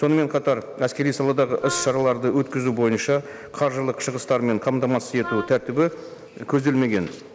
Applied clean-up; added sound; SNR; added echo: none; Wind instrument, woodwind instrument; 13 dB; none.